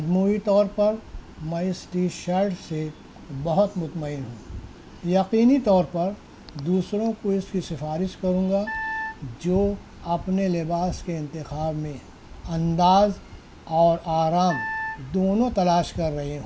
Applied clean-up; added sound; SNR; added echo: none; Wind instrument, woodwind instrument; 8 dB; none.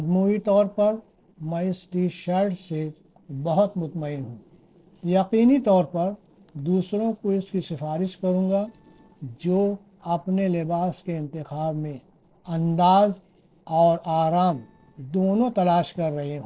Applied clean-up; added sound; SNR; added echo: neural separator model SepFormer DNS4.